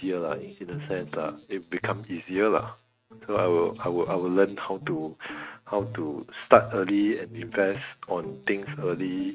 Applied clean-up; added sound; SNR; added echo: neural mask model RNNoise.